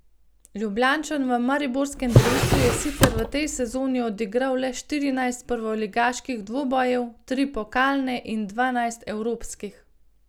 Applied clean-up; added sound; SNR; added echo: none; Drawer open or close; -4 dB; none.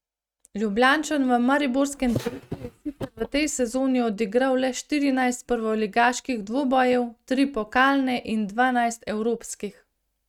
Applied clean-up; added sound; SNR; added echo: neural mask model RNNoise.